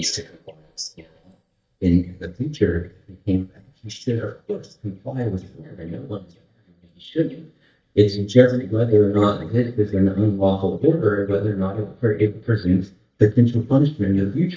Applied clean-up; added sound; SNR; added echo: neural mask model DeepFilterNet 3.